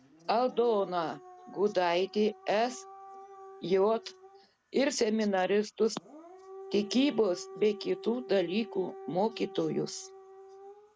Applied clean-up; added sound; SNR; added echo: none; Siren / Dog; 18 dB; none.